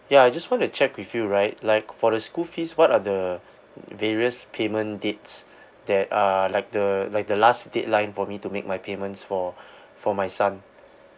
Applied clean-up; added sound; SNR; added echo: none; none; none; none.